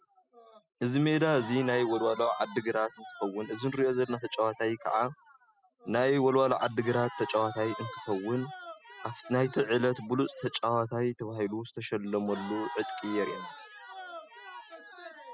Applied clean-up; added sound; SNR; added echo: classical method spectral subtraction.